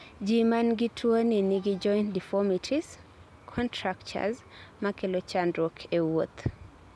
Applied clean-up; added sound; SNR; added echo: none; none; none; none.